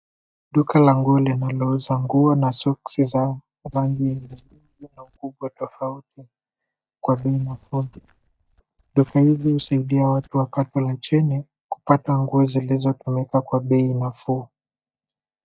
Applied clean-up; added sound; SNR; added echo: neural mask model DeepFilterNet 3.